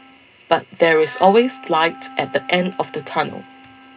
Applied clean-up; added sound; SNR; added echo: none; Wind instrument, woodwind instrument; 20 dB; reverberation time 0.2 s.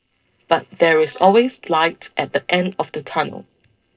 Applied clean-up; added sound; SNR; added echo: neural separator model SepFormer DNS4.